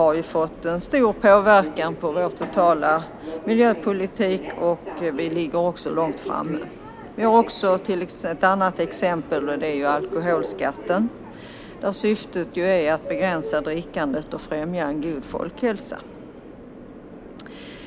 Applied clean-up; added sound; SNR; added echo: none; Subway, metro, underground; 12 dB; none.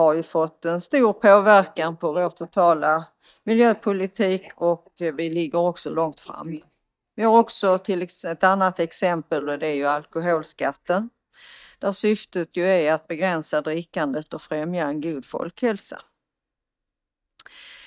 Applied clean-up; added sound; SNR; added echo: neural mask model DeepFilterNet 3.